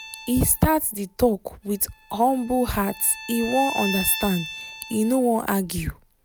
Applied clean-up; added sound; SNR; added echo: none; Bowed string instrument; 13 dB; none.